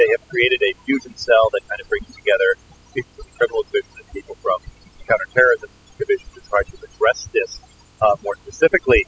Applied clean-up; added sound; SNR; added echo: classical method spectral subtraction.